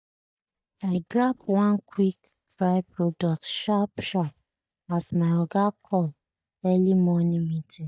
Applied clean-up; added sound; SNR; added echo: neural mask model DeepFilterNet 3.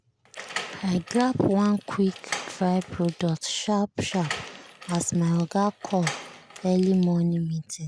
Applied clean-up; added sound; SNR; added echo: none; Door; 14 dB; none.